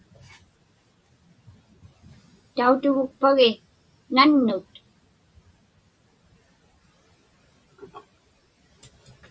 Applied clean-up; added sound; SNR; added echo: none; none; none; none.